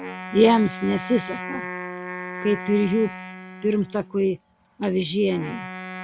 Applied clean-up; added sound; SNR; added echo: none; Wind instrument, woodwind instrument; 11 dB; none.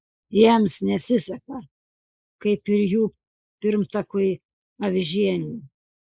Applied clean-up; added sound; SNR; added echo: neural mask model Resemble Enhance denoiser.